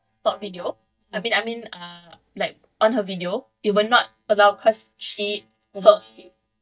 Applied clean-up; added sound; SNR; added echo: neural mask model DeepFilterNet 3.